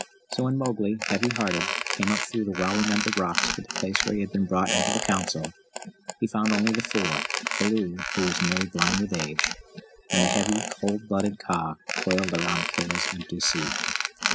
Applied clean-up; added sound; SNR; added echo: none; Squeak; 2 dB; none.